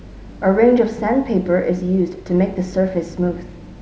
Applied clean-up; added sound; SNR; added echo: none; none; none; none.